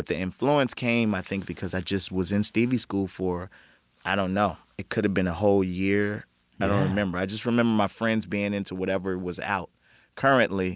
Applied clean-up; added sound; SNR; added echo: none; none; none; none.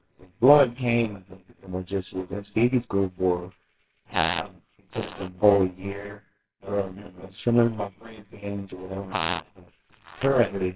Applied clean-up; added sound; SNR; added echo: neural separator model SepFormer WHAMR!.